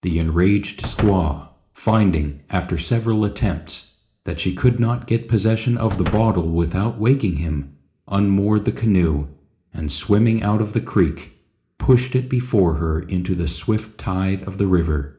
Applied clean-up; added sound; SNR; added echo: none; Slam; 13 dB; reverberation time 0.4 s.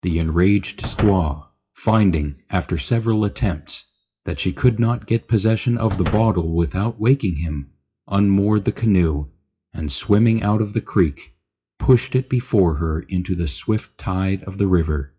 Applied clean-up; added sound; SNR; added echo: classical method WPE with log-MMSE.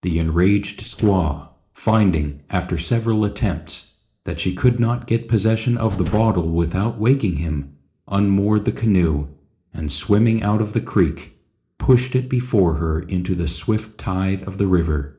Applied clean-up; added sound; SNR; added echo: neural separator model SepFormer DNS4.